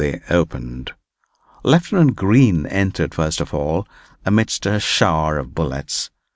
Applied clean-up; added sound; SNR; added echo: none; none; none; none.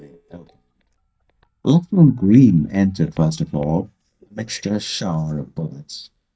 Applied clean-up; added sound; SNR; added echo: neural mask model DeepFilterNet 3.